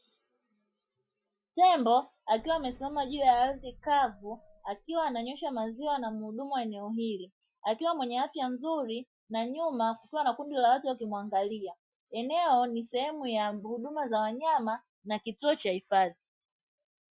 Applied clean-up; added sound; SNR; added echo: classical method Wiener filter.